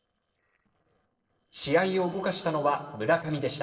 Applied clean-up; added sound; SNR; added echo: neural separator model SepFormer DNS4.